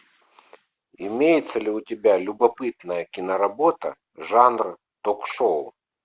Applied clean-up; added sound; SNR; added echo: none; none; none; none.